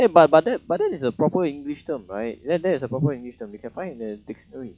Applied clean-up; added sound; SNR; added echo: classical method log-MMSE.